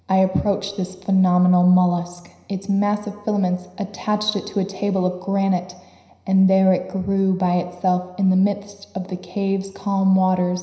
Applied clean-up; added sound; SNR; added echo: none; none; none; reverberation time 0.9 s.